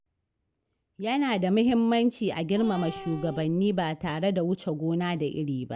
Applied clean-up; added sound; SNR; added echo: none; Cat; 14 dB; none.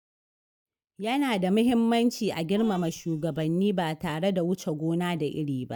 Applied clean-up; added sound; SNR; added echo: neural mask model DeepFilterNet 3.